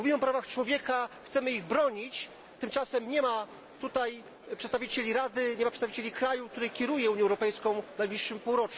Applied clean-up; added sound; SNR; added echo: none; none; none; none.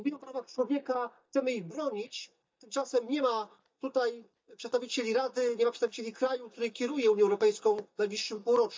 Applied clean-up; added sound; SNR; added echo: neural mask model DeepFilterNet 3.